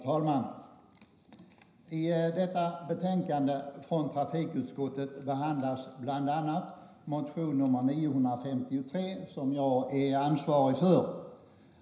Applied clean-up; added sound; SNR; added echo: none; none; none; reverberation time 0.9 s.